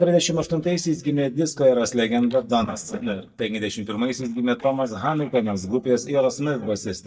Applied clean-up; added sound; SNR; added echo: neural mask model DeepFilterNet 3.